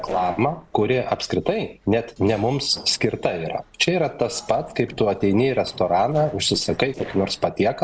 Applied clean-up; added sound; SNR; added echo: neural separator model SepFormer DNS4.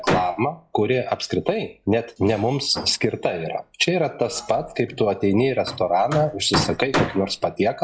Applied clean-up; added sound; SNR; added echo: classical method log-MMSE.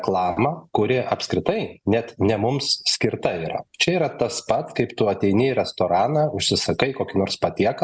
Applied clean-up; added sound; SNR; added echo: none; none; none; none.